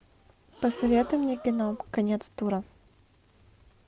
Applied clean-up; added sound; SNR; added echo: none; Breathing; 13 dB; none.